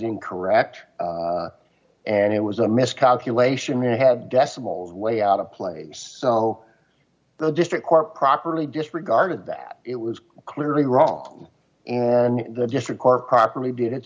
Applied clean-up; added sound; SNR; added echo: none; none; none; none.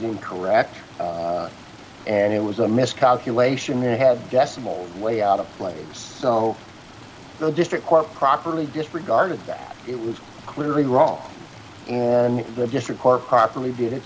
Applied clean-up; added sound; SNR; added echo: none; Stream; 20 dB; none.